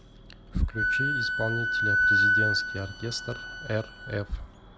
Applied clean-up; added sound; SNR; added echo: none; Wind instrument, woodwind instrument; -5 dB; none.